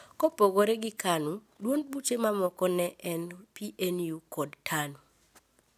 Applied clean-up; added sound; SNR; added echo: none; none; none; none.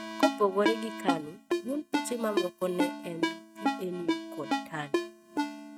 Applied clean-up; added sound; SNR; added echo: neural mask model RNNoise.